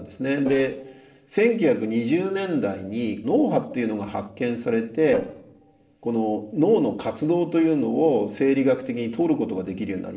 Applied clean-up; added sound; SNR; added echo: neural separator model SepFormer DNS4.